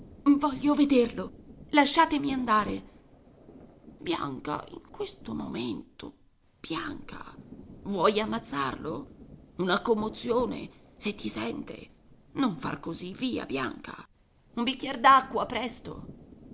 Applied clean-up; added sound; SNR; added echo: none; Rain; 20 dB; none.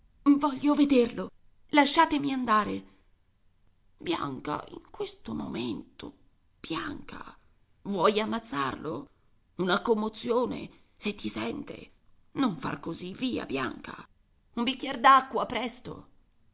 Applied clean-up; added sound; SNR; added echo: none; none; none; none.